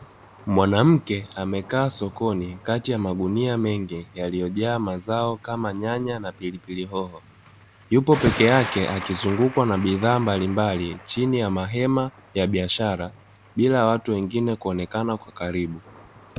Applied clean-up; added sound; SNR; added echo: none; Thunder; 17 dB; none.